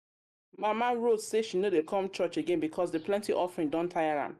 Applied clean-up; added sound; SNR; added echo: neural mask model Resemble Enhance denoiser.